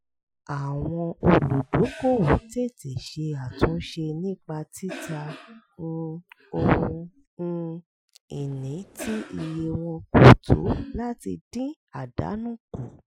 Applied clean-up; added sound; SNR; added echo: classical method Wiener filter.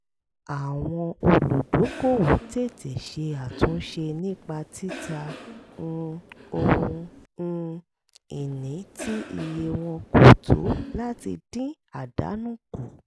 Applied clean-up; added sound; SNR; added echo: none; Cough; 17 dB; none.